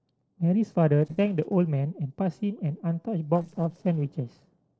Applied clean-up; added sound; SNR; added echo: neural separator model SepFormer DNS4.